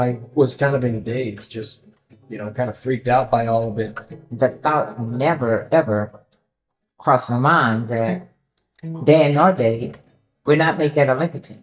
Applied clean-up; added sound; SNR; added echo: neural mask model DeepFilterNet 3.